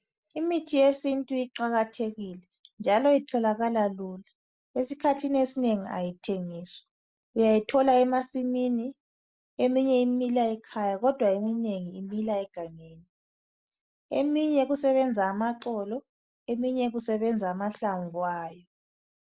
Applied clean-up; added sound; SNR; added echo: neural mask model Resemble Enhance denoiser.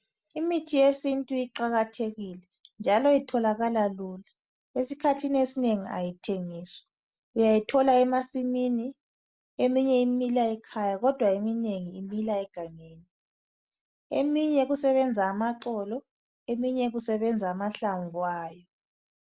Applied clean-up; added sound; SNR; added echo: none; none; none; none.